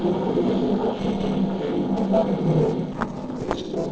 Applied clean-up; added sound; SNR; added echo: neural separator model SepFormer DNS4.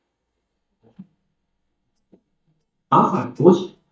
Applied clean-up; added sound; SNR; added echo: neural mask model DeepFilterNet 3.